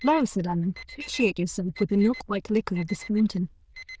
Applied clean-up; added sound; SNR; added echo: neural diffusion model UNIVERSE++.